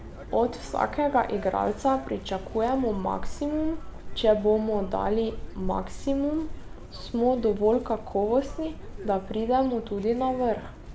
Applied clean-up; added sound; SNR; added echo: none; Chirp, tweet; 10 dB; none.